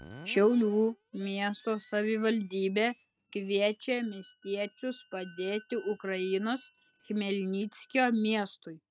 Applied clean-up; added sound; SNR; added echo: neural mask model RNNoise.